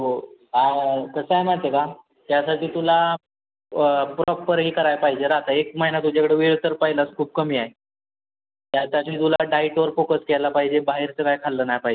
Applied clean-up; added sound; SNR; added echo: none; none; none; none.